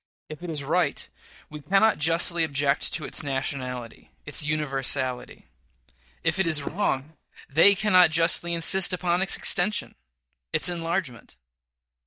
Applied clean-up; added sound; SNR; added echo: neural mask model DeepFilterNet 3.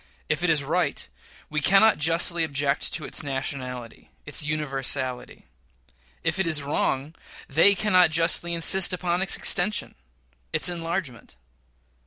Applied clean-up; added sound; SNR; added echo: none; none; none; none.